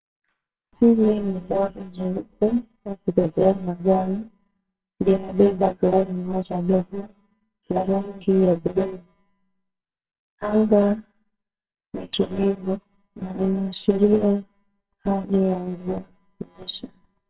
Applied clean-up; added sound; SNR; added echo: neural separator model SepFormer WHAMR!.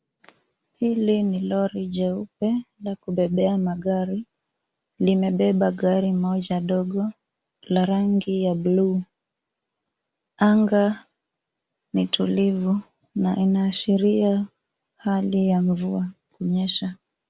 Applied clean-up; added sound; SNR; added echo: none; none; none; none.